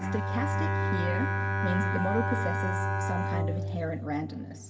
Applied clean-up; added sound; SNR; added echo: none; Bowed string instrument; -5 dB; reverberation time 2.7 s.